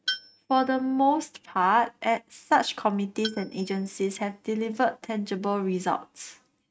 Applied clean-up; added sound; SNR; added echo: neural mask model RNNoise.